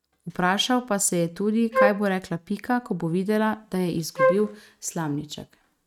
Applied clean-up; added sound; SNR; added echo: neural mask model RNNoise.